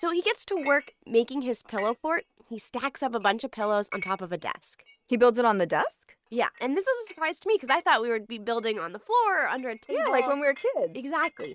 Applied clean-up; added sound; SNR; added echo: neural mask model RNNoise.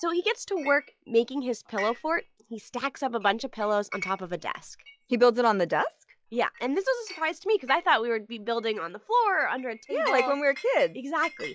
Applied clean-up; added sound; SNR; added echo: classical method log-MMSE.